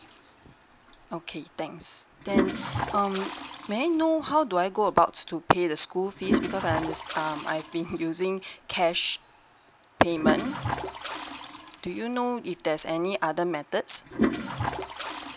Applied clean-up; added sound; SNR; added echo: none; Toilet flush; 6 dB; none.